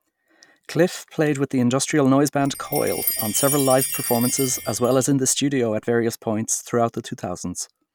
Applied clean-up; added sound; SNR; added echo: none; Chime; 7 dB; none.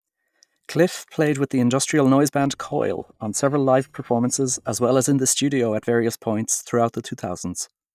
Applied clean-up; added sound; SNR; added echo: neural mask model DeepFilterNet 3.